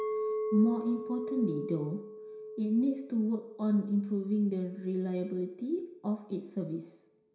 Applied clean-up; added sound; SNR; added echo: none; Chink, clink; 8 dB; reverberation time 0.7 s.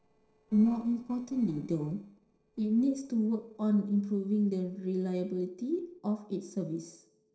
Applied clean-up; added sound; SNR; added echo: neural separator model SepFormer DNS4.